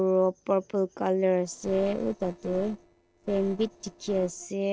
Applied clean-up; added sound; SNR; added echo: neural separator model SepFormer DNS4.